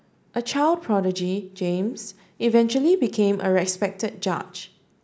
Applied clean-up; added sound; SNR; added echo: none; none; none; none.